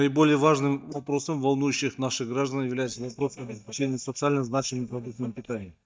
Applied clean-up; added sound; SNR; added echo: neural mask model DeepFilterNet 3.